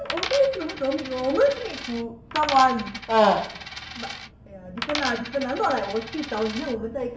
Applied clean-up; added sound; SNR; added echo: none; Coin (dropping); 10 dB; reverberation time 0.7 s.